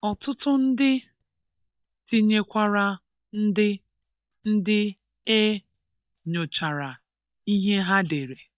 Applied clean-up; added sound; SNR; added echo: neural mask model DeepFilterNet 3.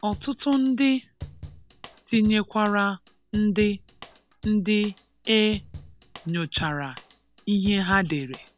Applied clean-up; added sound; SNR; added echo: none; Drum / Drum kit; 17 dB; none.